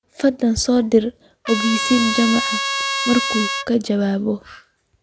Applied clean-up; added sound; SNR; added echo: none; Trumpet; 3 dB; none.